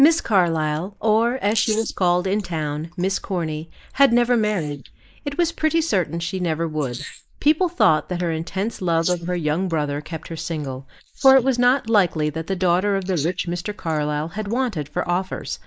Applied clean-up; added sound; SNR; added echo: neural mask model Resemble Enhance denoiser.